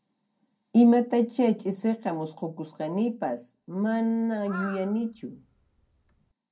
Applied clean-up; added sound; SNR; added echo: none; Crow; 17 dB; reverberation time 0.2 s.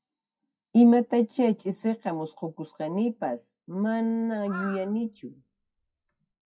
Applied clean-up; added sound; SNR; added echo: classical method WPE with log-MMSE.